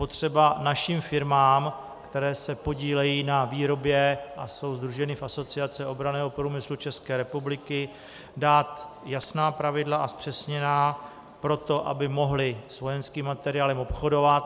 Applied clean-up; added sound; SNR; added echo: none; none; none; none.